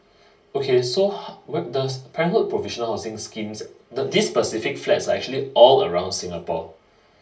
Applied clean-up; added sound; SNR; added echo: none; none; none; reverberation time 0.3 s.